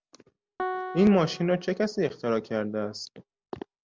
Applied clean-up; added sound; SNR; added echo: none; Piano; 12 dB; none.